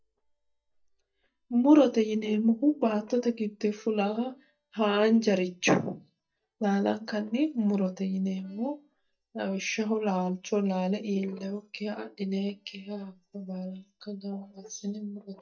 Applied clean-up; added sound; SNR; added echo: neural mask model DeepFilterNet 3.